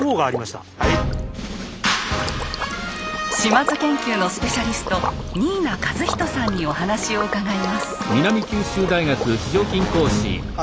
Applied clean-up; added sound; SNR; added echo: none; Liquid; 10 dB; none.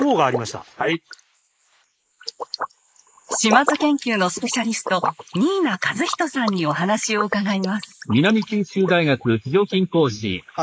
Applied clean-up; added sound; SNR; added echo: neural mask model Resemble Enhance denoiser.